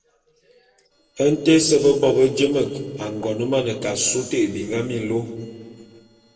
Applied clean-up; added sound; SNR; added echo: neural separator model SepFormer DNS4.